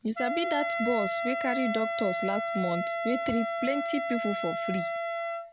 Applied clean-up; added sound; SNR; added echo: none; Wind instrument, woodwind instrument; 0 dB; none.